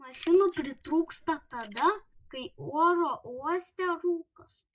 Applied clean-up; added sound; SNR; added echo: neural mask model Resemble Enhance denoiser.